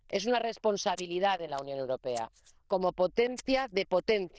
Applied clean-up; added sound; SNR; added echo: neural diffusion model UNIVERSE++.